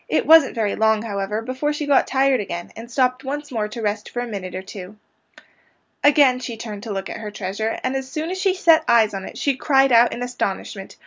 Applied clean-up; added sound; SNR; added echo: none; none; none; none.